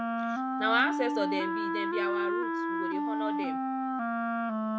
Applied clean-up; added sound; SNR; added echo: none; Wind instrument, woodwind instrument; -5 dB; none.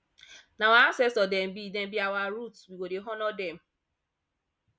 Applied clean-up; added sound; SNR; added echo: none; none; none; none.